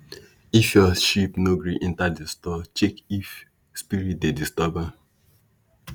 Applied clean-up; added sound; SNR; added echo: none; none; none; none.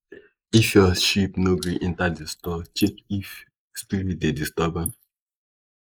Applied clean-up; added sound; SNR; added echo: neural mask model Resemble Enhance denoiser.